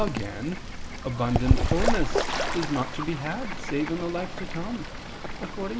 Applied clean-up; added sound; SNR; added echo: none; Bird / Fowl; -3 dB; none.